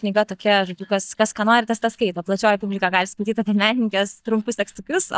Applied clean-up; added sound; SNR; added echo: neural mask model DeepFilterNet 3.